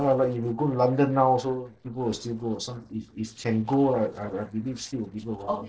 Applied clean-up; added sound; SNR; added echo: neural separator model SepFormer DNS4.